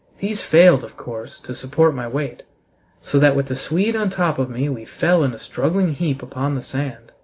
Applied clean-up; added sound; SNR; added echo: none; none; none; none.